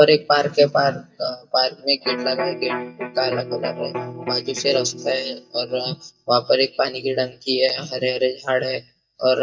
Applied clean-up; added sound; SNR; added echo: neural mask model DeepFilterNet 3.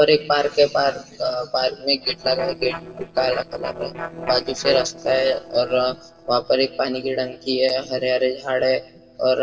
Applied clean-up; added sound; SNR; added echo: neural separator model SepFormer DNS4.